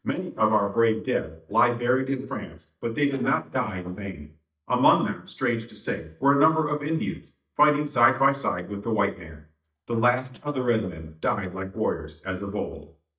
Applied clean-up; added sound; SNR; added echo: neural mask model DeepFilterNet 3.